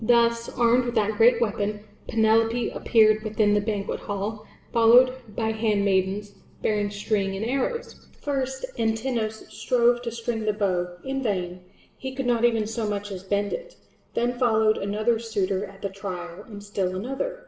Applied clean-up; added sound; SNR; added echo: none; none; none; reverberation time 0.6 s.